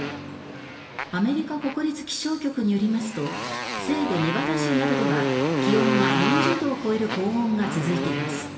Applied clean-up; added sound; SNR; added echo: none; Motorcycle; 2 dB; reverberation time 1.2 s.